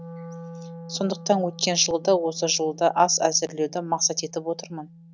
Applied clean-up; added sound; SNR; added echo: none; Wind instrument, woodwind instrument; 17 dB; none.